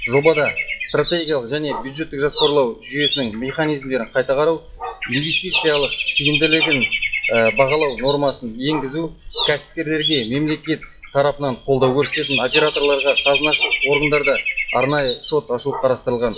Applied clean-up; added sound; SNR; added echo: classical method WPE with log-MMSE.